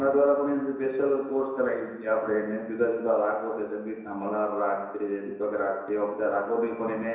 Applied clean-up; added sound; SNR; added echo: none; none; none; reverberation time 1.0 s.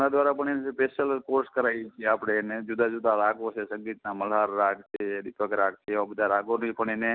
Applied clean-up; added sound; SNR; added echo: none; none; none; none.